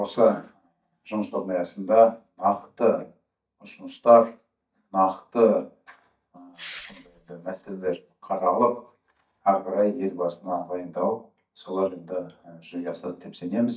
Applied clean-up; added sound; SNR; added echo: neural mask model DeepFilterNet 3.